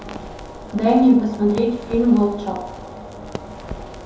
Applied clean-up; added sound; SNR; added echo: none; Crackle; 16 dB; reverberation time 2.6 s.